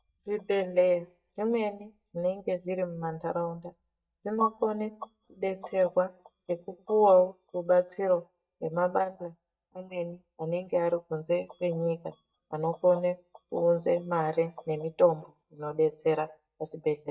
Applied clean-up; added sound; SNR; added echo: neural mask model DeepFilterNet 3.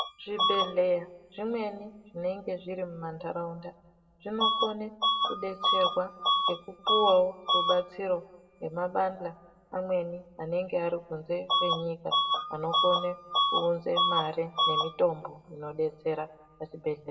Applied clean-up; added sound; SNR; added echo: none; Bus / Alarm; 0 dB; reverberation time 0.9 s.